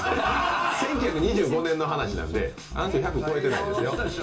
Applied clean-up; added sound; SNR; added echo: none; none; none; reverberation time 0.2 s.